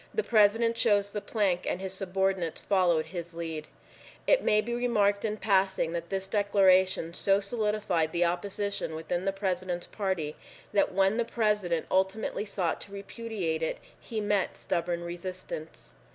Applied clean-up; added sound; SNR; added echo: none; none; none; none.